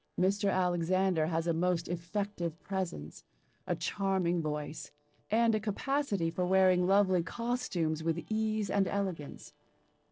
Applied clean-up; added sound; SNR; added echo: neural separator model SepFormer DNS4.